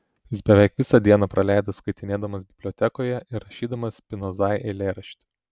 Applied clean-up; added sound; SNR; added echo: none; none; none; none.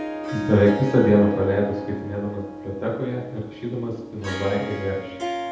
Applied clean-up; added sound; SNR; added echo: none; Harp; 9 dB; reverberation time 0.8 s.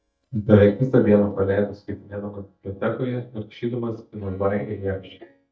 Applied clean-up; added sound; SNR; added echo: neural mask model DeepFilterNet 3.